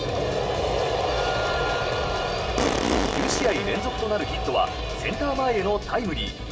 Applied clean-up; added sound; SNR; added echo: none; Fart; 2 dB; reverberation time 1.6 s.